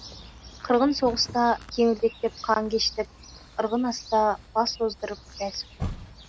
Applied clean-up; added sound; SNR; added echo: none; Chirp, tweet; 15 dB; none.